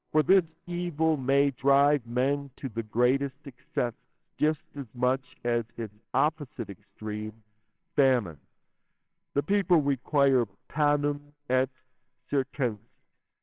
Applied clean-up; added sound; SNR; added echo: neural separator model SepFormer WHAMR!.